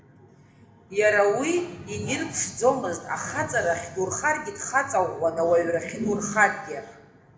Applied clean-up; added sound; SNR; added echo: none; none; none; reverberation time 0.8 s.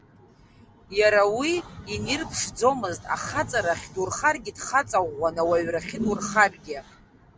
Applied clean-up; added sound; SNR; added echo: none; none; none; none.